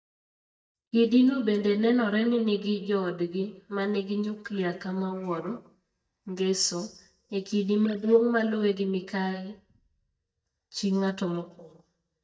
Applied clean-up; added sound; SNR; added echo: neural mask model DeepFilterNet 3.